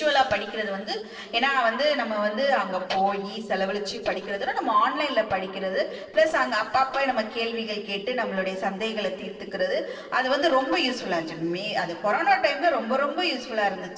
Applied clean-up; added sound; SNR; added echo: neural separator model SepFormer DNS4.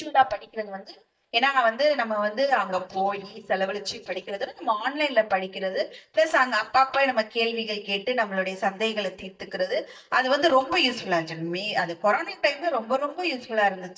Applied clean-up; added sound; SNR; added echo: neural mask model DeepFilterNet 3.